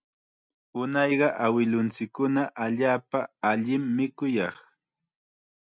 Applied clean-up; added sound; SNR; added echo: none; none; none; none.